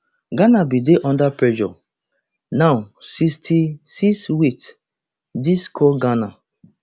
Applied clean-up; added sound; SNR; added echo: none; none; none; none.